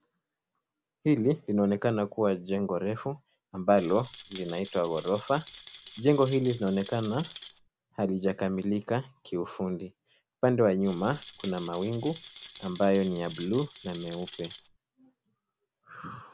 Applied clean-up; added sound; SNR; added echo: none; Rattle; 12 dB; none.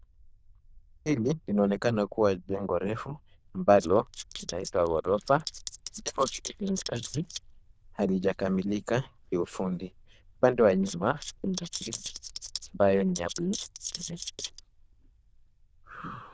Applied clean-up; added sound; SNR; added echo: neural diffusion model UNIVERSE++.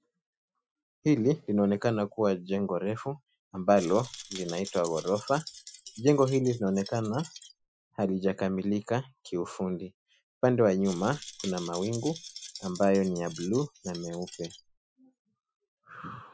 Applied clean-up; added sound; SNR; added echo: classical method Wiener filter.